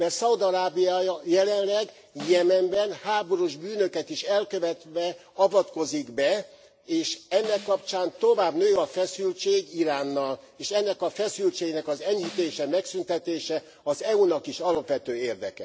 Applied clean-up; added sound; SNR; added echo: none; Snare drum; 20 dB; none.